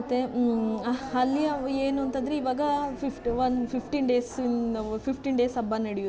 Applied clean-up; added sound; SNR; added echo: none; none; none; none.